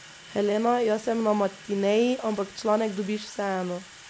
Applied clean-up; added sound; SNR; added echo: none; Sink (filling or washing) / Water tap, faucet; 19 dB; none.